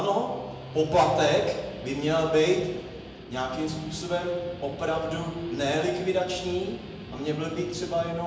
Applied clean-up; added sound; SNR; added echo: none; Guitar; 13 dB; reverberation time 1.0 s.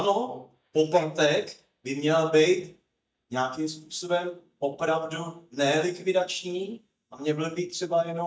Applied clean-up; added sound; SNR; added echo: neural mask model DeepFilterNet 3.